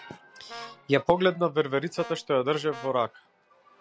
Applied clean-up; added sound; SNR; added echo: none; Brass instrument; 16 dB; none.